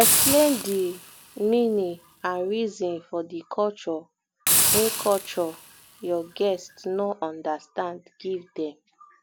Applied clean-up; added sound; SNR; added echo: none; Hiss; 0 dB; none.